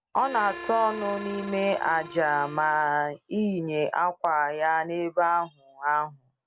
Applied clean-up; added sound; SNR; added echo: none; Harmonica; 14 dB; none.